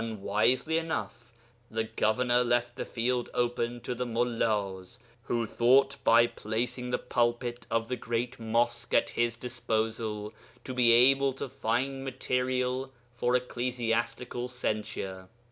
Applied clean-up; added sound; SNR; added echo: none; none; none; none.